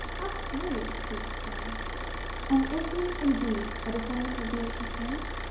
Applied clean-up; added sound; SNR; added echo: none; Idling / Car; 2 dB; reverberation time 0.7 s.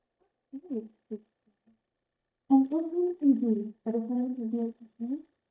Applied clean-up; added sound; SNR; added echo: neural mask model DeepFilterNet 3.